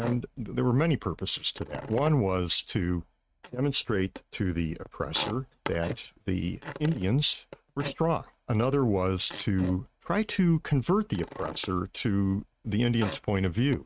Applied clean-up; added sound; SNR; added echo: neural mask model RNNoise.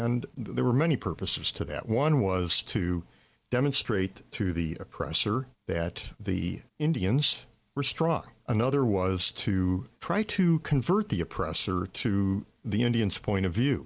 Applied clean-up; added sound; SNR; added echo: none; none; none; none.